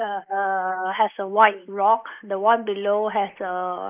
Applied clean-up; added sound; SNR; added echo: neural mask model Resemble Enhance denoiser.